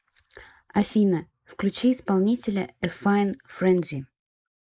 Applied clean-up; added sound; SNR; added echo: neural mask model Resemble Enhance denoiser.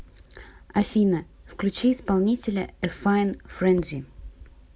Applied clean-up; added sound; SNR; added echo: none; none; none; none.